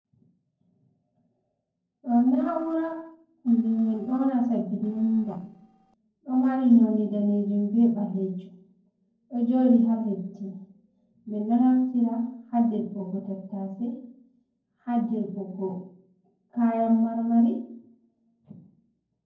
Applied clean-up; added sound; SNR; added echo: neural separator model SepFormer DNS4.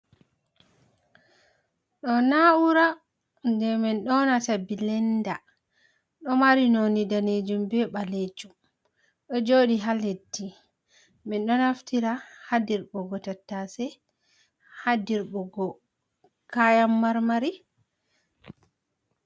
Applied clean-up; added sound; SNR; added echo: none; none; none; none.